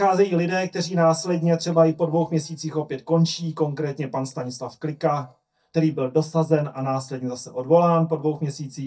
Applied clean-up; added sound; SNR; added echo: neural mask model DeepFilterNet 3.